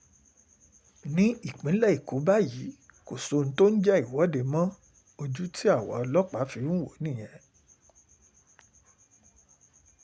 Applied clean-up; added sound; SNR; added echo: none; none; none; none.